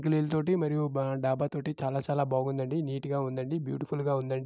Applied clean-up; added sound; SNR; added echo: none; none; none; none.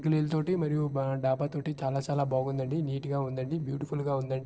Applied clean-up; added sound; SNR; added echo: neural separator model SepFormer DNS4.